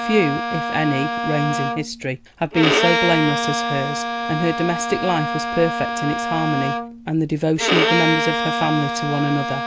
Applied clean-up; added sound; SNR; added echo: none; Bowed string instrument; 1 dB; none.